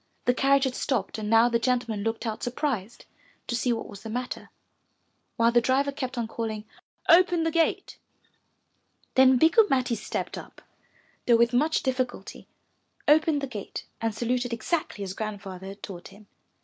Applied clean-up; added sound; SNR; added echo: none; none; none; none.